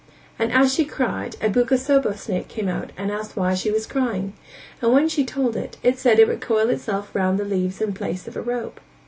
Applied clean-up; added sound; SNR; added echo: none; none; none; none.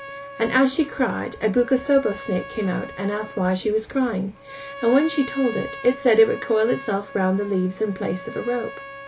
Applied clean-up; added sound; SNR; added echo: none; Trumpet; 15 dB; none.